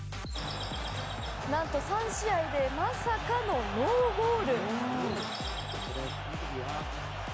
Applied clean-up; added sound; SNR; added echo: none; Bird vocalization, bird call, bird song; 13 dB; none.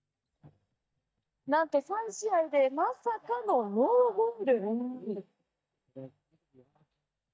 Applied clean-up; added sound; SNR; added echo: neural mask model DeepFilterNet 3.